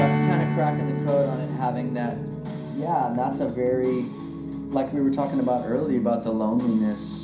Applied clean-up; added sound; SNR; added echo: none; Strum; 5 dB; reverberation time 0.5 s.